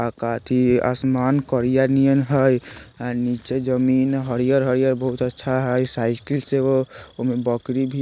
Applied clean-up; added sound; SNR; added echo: none; none; none; none.